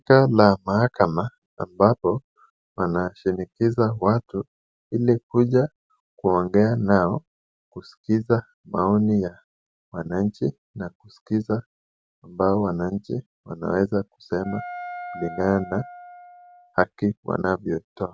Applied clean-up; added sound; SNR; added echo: none; Wind instrument, woodwind instrument; 14 dB; none.